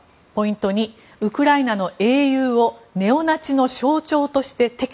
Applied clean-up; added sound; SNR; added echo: none; none; none; none.